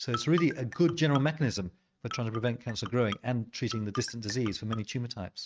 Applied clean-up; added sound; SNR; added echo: neural mask model RNNoise.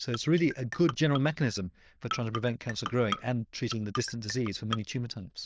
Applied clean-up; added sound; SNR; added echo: neural diffusion model UNIVERSE++.